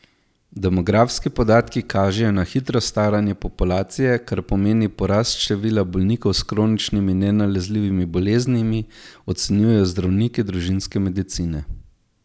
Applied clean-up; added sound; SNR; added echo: none; none; none; none.